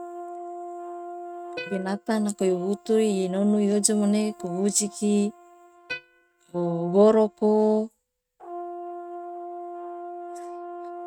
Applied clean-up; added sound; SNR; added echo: neural mask model RNNoise.